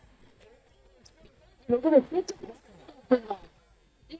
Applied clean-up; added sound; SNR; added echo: neural mask model DeepFilterNet 3.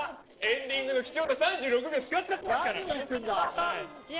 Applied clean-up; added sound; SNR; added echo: neural separator model SepFormer DNS4.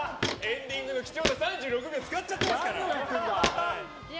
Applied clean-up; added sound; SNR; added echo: none; Walk, footsteps; 5 dB; none.